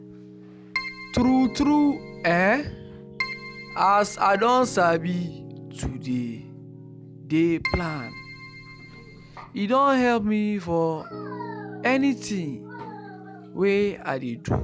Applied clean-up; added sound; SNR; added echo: none; Piano + Keyboard (musical); 14 dB; none.